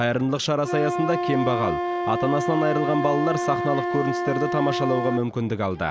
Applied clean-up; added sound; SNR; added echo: none; Wind instrument, woodwind instrument; 3 dB; none.